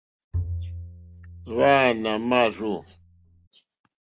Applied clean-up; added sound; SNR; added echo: none; Bowed string instrument; 10 dB; none.